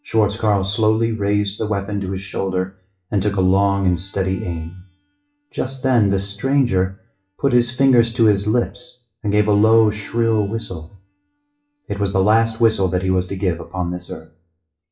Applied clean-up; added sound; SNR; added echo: classical method WPE with log-MMSE.